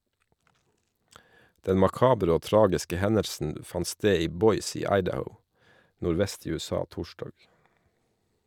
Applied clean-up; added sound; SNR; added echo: none; none; none; none.